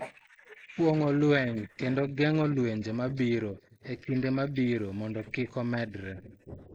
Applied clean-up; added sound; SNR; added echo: neural mask model Resemble Enhance denoiser.